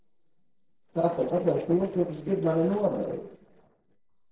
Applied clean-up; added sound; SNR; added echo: neural separator model SepFormer DNS4.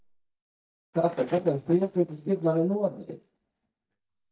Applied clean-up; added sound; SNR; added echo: neural mask model DeepFilterNet 3.